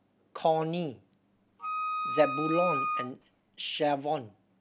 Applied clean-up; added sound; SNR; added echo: none; Wind instrument, woodwind instrument; 2 dB; none.